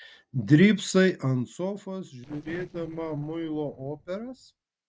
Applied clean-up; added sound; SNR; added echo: neural separator model SepFormer DNS4.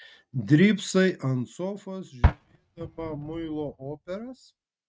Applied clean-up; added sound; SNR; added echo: neural mask model RNNoise.